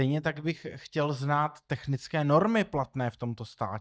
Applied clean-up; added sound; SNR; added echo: neural mask model DeepFilterNet 3.